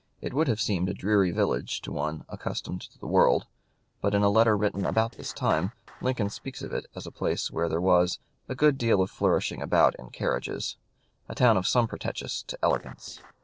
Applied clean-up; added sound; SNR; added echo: neural separator model SepFormer DNS4.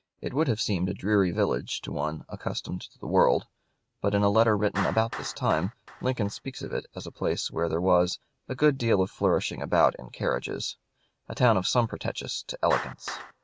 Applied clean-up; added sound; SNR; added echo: neural mask model RNNoise.